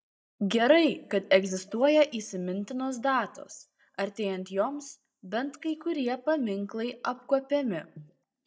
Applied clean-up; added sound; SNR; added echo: neural mask model DeepFilterNet 3.